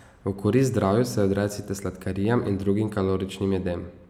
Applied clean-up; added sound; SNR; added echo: none; none; none; none.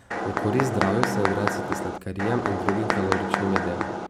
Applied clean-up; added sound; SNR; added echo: none; Mechanisms; -1 dB; none.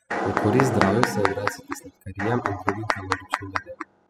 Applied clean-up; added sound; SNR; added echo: classical method spectral subtraction.